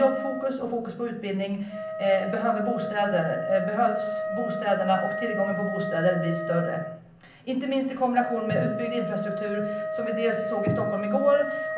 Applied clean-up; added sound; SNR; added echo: none; Wind instrument, woodwind instrument; 5 dB; reverberation time 0.6 s.